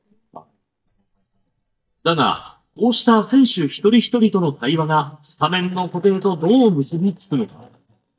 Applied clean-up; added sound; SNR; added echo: neural mask model DeepFilterNet 3.